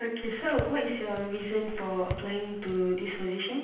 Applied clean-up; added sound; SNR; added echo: none; Raindrop / Drip; 10 dB; reverberation time 0.9 s.